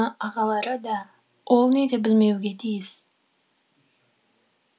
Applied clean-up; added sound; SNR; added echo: none; none; none; none.